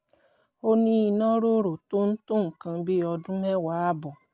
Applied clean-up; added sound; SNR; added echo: none; none; none; none.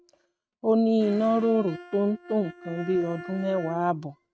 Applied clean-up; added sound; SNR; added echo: neural mask model RNNoise.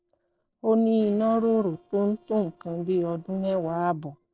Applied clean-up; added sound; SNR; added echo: neural separator model SepFormer DNS4.